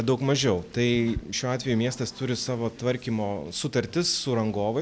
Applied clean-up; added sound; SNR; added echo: none; none; none; none.